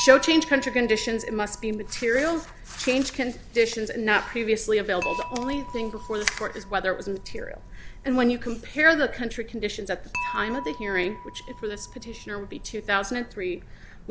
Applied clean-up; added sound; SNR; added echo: none; Dishes, pots, and pans / Chink, clink; 15 dB; none.